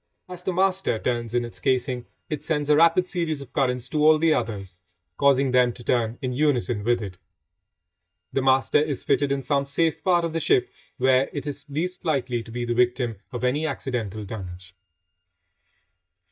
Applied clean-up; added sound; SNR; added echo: neural mask model DeepFilterNet 3.